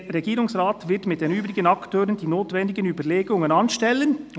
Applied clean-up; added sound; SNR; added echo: none; none; none; none.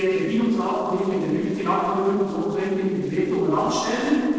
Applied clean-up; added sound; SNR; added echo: neural separator model SepFormer DNS4.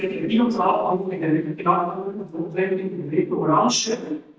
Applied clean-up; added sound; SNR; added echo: neural mask model DeepFilterNet 3.